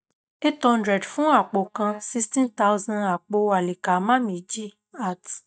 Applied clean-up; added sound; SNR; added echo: neural mask model DeepFilterNet 3.